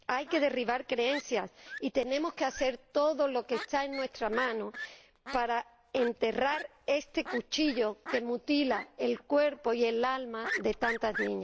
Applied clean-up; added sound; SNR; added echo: none; Fowl; 13 dB; none.